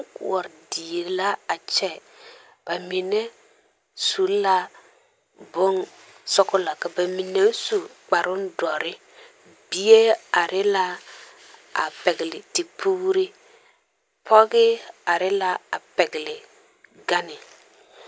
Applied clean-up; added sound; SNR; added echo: none; none; none; none.